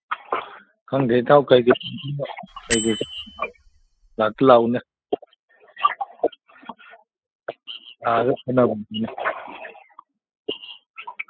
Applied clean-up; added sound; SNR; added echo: classical method spectral subtraction.